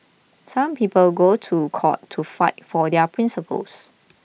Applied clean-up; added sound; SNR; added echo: none; none; none; none.